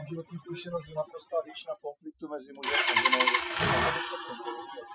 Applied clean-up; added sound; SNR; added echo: classical method Wiener filter.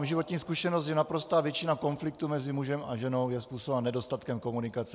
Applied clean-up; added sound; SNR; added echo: none; none; none; none.